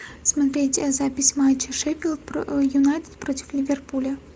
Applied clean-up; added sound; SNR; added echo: none; none; none; none.